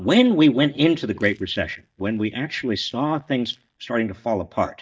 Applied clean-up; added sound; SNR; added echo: neural mask model DeepFilterNet 3.